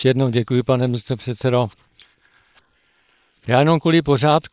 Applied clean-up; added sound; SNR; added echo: neural separator model SepFormer WHAM!.